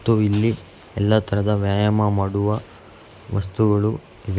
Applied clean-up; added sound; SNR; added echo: none; none; none; none.